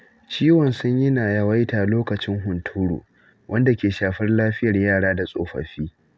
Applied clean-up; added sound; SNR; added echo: none; none; none; none.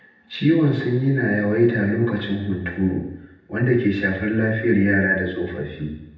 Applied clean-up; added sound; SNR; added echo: none; none; none; reverberation time 0.9 s.